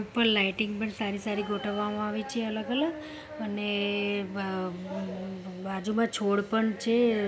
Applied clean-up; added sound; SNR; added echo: none; none; none; none.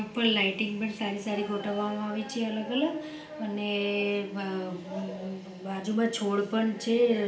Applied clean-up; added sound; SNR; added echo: none; none; none; reverberation time 0.4 s.